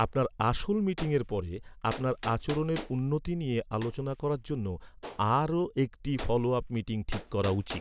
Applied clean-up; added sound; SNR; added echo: none; Gunshot, gunfire; 16 dB; none.